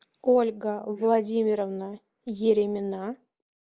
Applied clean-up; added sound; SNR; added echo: neural mask model Resemble Enhance denoiser.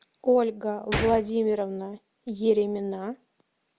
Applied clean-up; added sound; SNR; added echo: none; Gunshot, gunfire; 9 dB; none.